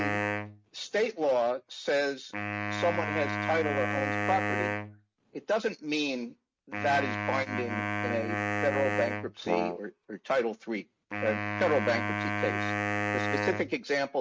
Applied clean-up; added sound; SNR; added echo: neural mask model RNNoise.